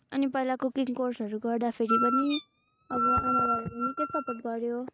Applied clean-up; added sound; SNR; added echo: neural mask model RNNoise.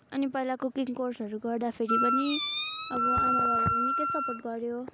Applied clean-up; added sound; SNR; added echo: none; Wind instrument, woodwind instrument; -4 dB; none.